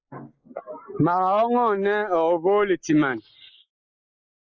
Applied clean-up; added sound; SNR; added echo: neural mask model Resemble Enhance denoiser.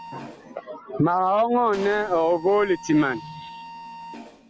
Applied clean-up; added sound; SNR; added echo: none; Mechanisms; 18 dB; none.